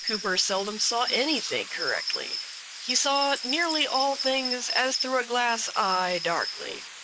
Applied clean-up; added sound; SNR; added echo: neural mask model Resemble Enhance denoiser.